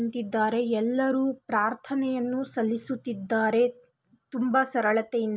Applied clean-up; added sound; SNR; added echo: none; none; none; none.